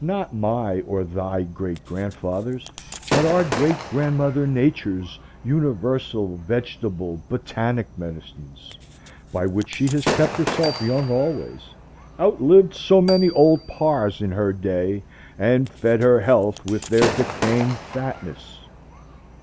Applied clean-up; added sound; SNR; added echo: none; Marimba, xylophone + Gunshot, gunfire / Fireworks; 11 dB; none.